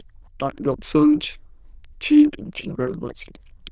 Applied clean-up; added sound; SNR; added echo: neural diffusion model UNIVERSE++.